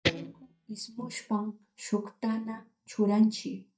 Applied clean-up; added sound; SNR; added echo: neural mask model DeepFilterNet 3.